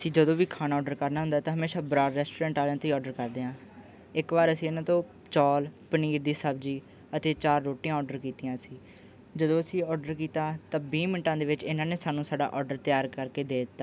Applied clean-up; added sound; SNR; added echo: none; none; none; none.